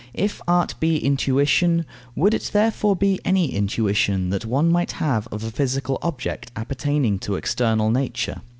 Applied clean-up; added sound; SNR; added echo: none; none; none; none.